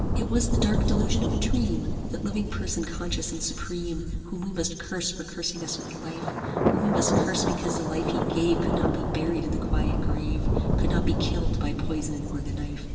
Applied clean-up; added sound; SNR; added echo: none; Thunder; -4 dB; reverberation time 2.3 s.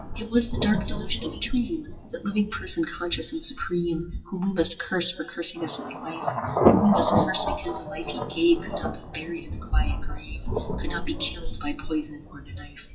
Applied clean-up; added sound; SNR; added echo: classical method WPE with log-MMSE.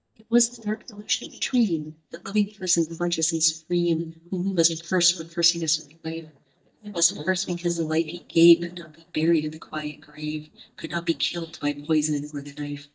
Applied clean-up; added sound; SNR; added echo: neural mask model DeepFilterNet 3.